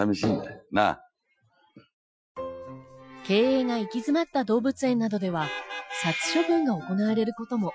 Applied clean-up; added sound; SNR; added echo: classical method Wiener filter.